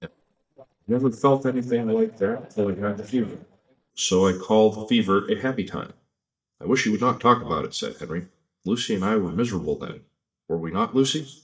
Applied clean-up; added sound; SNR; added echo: neural mask model DeepFilterNet 3.